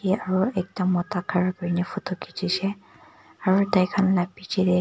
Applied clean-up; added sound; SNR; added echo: none; none; none; none.